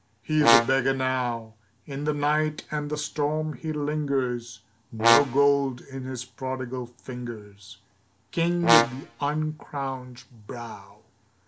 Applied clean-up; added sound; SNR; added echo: none; Brass instrument; -2 dB; none.